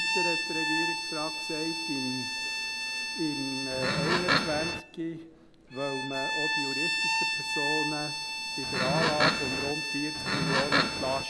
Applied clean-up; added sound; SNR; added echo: none; Bowed string instrument + Livestock, farm animals, working animals; -4 dB; none.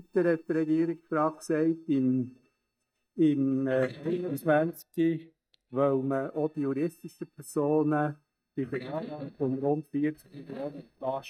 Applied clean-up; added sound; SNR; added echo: neural mask model DeepFilterNet 3.